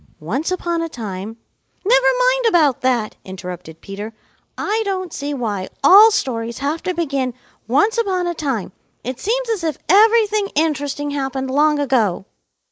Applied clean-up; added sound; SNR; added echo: neural mask model Resemble Enhance denoiser.